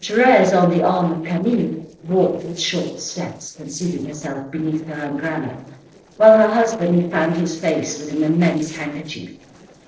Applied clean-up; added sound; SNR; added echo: neural separator model SepFormer DNS4.